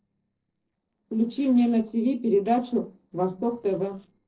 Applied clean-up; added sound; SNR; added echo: neural separator model SepFormer DNS4.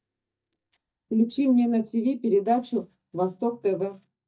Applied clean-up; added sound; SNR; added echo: neural mask model DeepFilterNet 3.